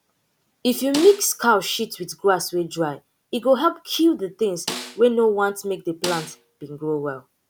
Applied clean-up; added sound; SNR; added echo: none; Snare drum; 13 dB; none.